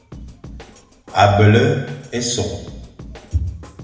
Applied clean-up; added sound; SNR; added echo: none; Drum kit; 19 dB; reverberation time 0.9 s.